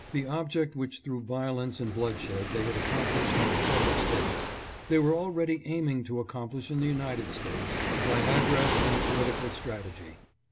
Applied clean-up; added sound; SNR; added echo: none; Waves, surf; 1 dB; none.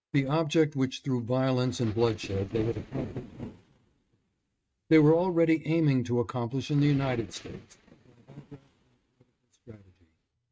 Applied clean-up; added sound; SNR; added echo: neural mask model RNNoise.